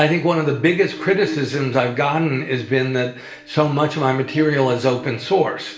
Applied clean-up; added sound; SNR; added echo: none; Buzz; 18 dB; reverberation time 0.5 s.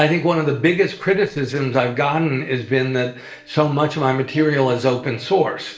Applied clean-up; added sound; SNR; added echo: neural separator model SepFormer DNS4.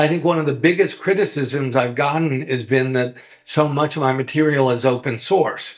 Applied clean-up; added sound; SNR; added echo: neural mask model DeepFilterNet 3.